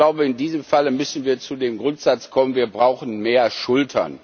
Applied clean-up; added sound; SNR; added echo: none; none; none; none.